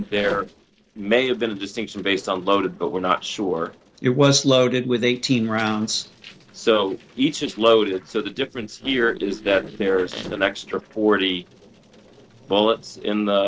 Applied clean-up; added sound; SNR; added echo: neural separator model SepFormer DNS4.